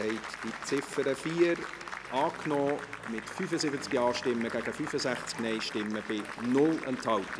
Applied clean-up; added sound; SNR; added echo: none; Applause; 10 dB; none.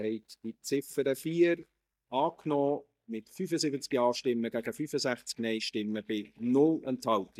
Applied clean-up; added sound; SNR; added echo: neural mask model DeepFilterNet 3.